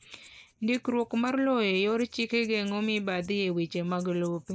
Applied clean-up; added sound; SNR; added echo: neural mask model Resemble Enhance denoiser.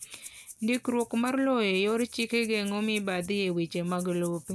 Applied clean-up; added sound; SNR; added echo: none; Rattle (instrument); 16 dB; none.